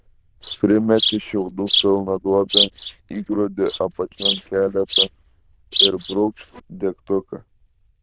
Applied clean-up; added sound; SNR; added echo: neural diffusion model UNIVERSE++.